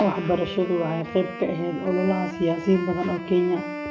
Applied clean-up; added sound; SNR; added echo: none; Wind instrument, woodwind instrument; 10 dB; reverberation time 0.5 s.